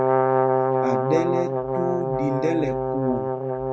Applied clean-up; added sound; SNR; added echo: none; Brass instrument; -5 dB; none.